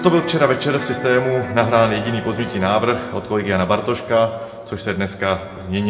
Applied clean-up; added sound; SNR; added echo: none; Electric guitar; 13 dB; reverberation time 1.7 s.